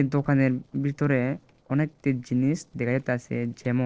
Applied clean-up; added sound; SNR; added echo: neural separator model SepFormer DNS4.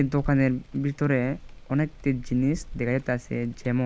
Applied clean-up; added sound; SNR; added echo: none; Rain; 15 dB; none.